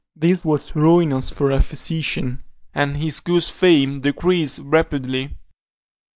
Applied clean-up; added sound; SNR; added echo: neural mask model DeepFilterNet 3.